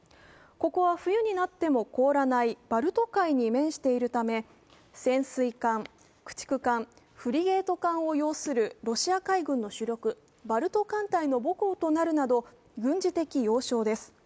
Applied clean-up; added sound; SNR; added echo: none; none; none; none.